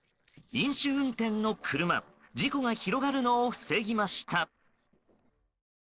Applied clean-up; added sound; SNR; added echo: neural separator model SepFormer DNS4.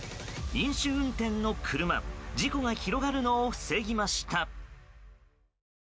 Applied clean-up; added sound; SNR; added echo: none; none; none; none.